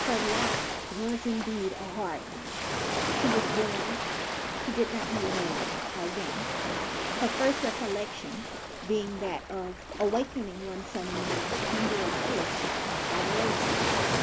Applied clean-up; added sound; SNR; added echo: none; Ocean; -2 dB; none.